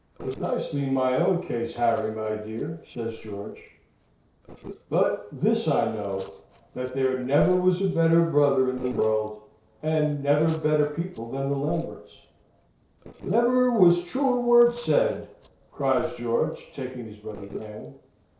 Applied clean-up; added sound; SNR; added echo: neural separator model SepFormer DNS4.